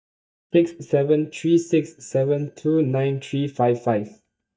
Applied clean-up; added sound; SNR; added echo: neural mask model DeepFilterNet 3.